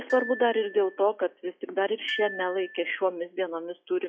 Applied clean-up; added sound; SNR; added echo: classical method log-MMSE.